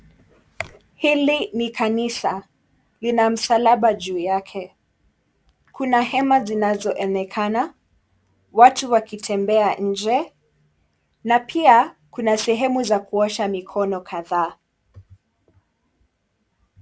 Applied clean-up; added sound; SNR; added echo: none; none; none; none.